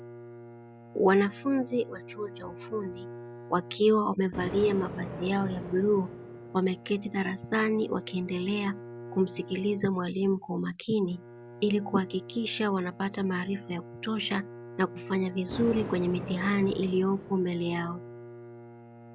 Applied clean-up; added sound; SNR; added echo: none; Thunder + Bowed string instrument; 13 dB; none.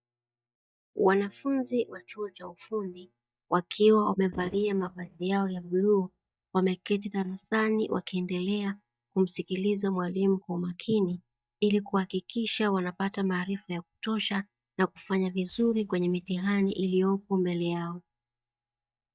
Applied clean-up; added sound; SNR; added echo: neural mask model DeepFilterNet 3.